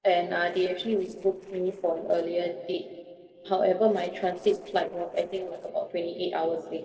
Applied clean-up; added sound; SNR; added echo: neural separator model SepFormer DNS4.